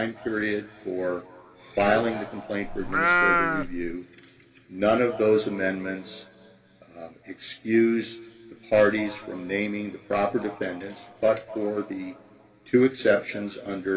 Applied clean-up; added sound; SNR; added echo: none; Livestock, farm animals, working animals; -3 dB; reverberation time 2.3 s.